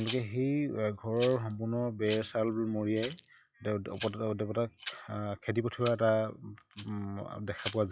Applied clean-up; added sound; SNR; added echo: classical method log-MMSE.